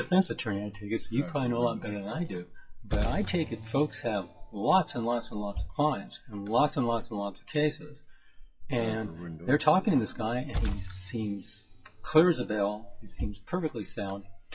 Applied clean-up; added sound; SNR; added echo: classical method WPE with log-MMSE.